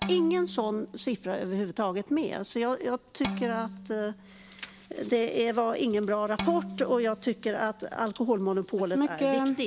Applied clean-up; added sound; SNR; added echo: none; Bowed string instrument; 13 dB; none.